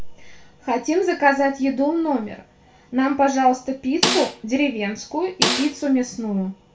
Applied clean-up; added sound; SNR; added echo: none; Snare drum; 3 dB; reverberation time 0.3 s.